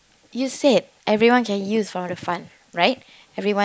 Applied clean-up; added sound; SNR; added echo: neural mask model Resemble Enhance denoiser.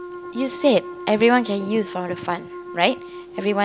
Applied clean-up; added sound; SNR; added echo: none; Wind instrument, woodwind instrument; 13 dB; none.